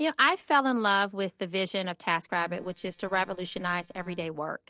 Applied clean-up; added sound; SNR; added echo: neural separator model SepFormer DNS4.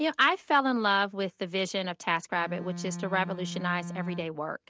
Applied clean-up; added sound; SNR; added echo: neural mask model RNNoise.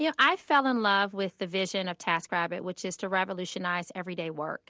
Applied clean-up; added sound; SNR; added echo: none; none; none; none.